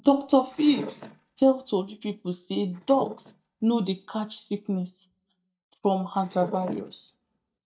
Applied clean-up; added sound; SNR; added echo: neural mask model DeepFilterNet 3.